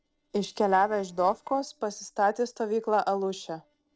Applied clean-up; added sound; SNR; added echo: neural separator model SepFormer DNS4.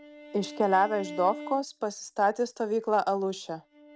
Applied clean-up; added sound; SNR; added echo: neural mask model RNNoise.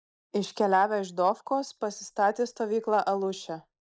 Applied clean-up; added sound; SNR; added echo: neural mask model Resemble Enhance denoiser.